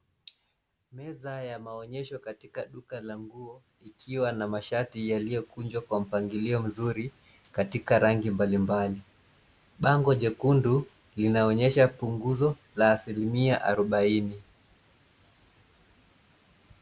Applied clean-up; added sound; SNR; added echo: none; none; none; none.